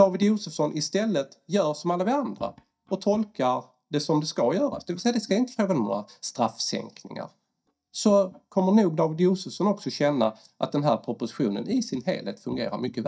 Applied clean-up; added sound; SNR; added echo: neural mask model DeepFilterNet 3.